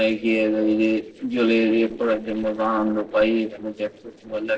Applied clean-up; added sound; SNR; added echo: neural separator model SepFormer DNS4.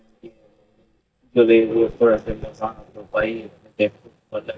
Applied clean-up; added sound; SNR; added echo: neural mask model DeepFilterNet 3.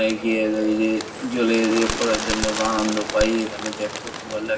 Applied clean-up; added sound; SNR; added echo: none; Bird; 7 dB; reverberation time 0.7 s.